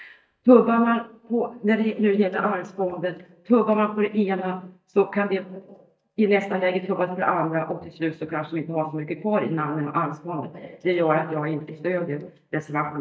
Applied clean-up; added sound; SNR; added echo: neural mask model DeepFilterNet 3.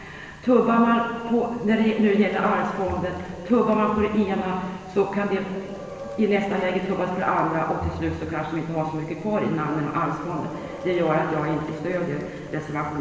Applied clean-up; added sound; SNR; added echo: none; Applause / Crowd / Cheering; 17 dB; reverberation time 1.6 s.